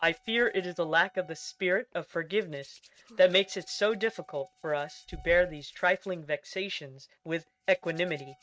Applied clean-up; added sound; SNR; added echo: neural mask model RNNoise.